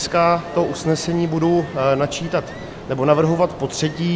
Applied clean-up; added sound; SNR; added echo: none; Brass instrument + Ocean; 15 dB; none.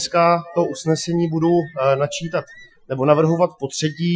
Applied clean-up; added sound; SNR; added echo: classical method Wiener filter.